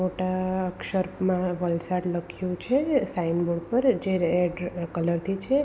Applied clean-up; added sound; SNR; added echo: none; none; none; none.